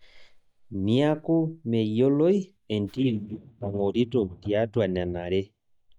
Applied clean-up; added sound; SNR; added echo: neural mask model DeepFilterNet 3.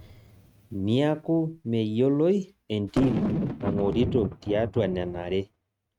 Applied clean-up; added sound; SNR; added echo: neural mask model RNNoise.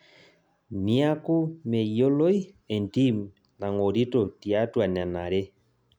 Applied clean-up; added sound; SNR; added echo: none; none; none; none.